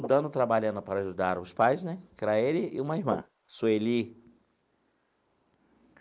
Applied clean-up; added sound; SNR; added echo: neural mask model Resemble Enhance denoiser.